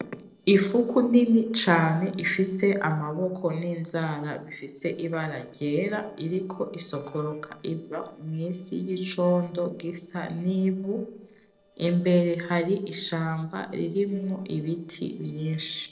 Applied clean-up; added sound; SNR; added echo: neural separator model SepFormer DNS4.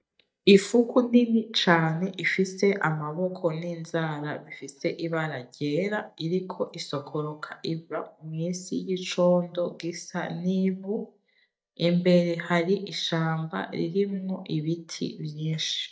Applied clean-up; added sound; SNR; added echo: neural mask model DeepFilterNet 3.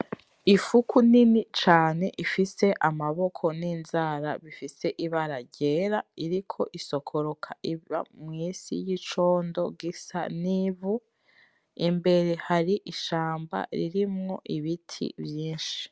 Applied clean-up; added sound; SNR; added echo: none; none; none; none.